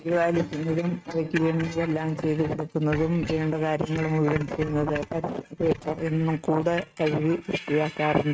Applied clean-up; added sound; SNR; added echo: neural mask model RNNoise.